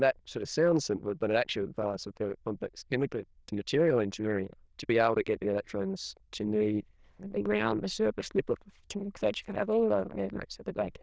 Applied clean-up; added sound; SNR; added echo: neural diffusion model UNIVERSE++.